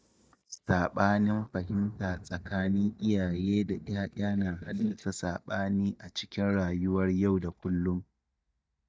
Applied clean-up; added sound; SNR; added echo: neural mask model DeepFilterNet 3.